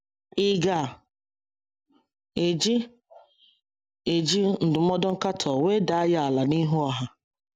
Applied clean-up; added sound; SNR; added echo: none; none; none; none.